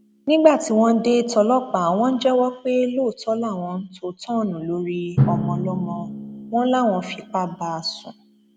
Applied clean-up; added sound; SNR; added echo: none; Drum; 9 dB; none.